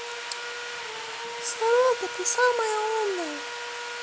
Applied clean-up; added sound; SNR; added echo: none; Sawing; 7 dB; none.